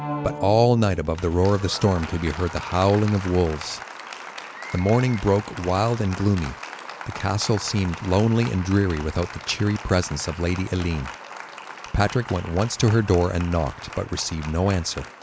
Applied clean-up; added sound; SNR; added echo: none; Applause; 14 dB; none.